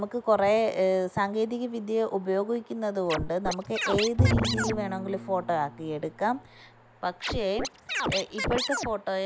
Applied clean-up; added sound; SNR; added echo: none; Bowed string instrument + Scratching (performance technique); 2 dB; none.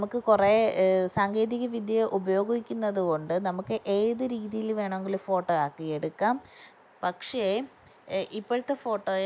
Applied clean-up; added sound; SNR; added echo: none; none; none; none.